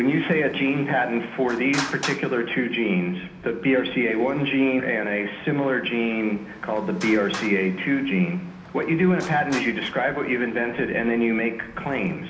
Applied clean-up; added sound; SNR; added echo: none; Traffic noise, roadway noise; 17 dB; reverberation time 0.8 s.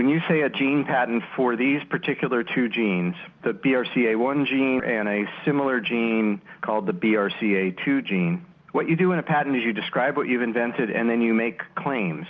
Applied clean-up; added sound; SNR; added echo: none; none; none; none.